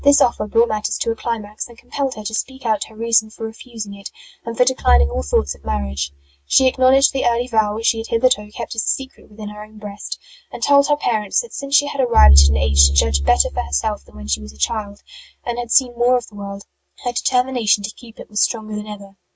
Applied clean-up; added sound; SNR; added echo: neural mask model RNNoise.